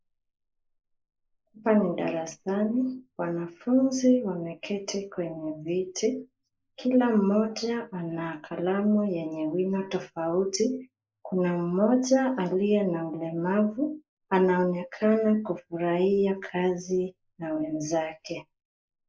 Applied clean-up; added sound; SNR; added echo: neural mask model Resemble Enhance denoiser.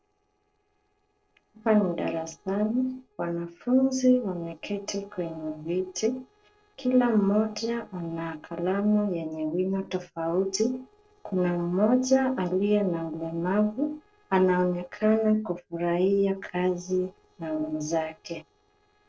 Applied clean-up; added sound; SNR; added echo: neural separator model SepFormer DNS4.